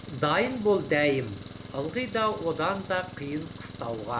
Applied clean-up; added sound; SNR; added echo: none; Engine; 13 dB; none.